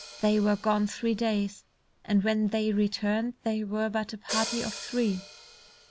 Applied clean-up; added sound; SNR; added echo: none; Hi-hat; 14 dB; none.